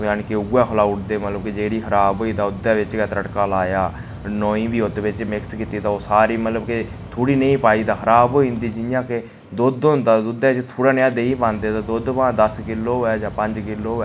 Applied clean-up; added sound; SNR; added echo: none; Mechanical fan; 14 dB; none.